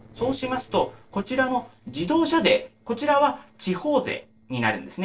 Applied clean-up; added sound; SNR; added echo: neural separator model SepFormer DNS4.